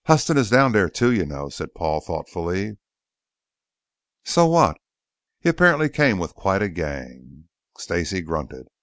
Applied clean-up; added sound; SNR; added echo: none; none; none; none.